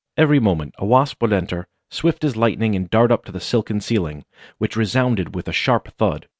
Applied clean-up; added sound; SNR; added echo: none; none; none; none.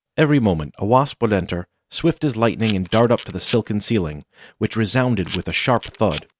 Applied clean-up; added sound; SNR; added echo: none; Camera; 10 dB; none.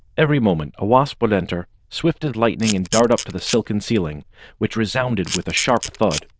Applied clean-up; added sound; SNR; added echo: neural diffusion model UNIVERSE++.